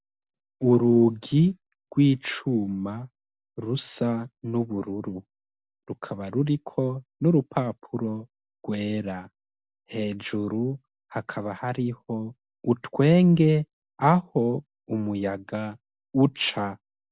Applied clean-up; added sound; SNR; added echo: none; none; none; none.